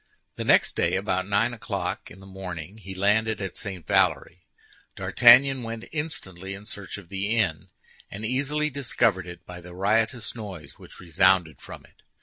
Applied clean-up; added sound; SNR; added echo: none; none; none; none.